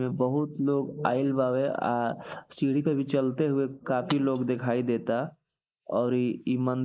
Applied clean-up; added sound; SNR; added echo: neural mask model Resemble Enhance denoiser.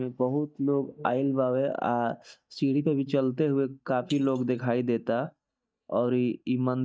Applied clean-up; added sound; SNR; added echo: neural mask model DeepFilterNet 3.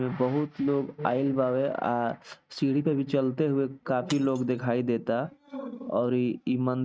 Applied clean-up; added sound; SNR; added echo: neural mask model RNNoise.